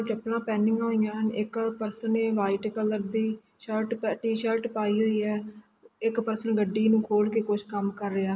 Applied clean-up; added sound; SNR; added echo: none; none; none; none.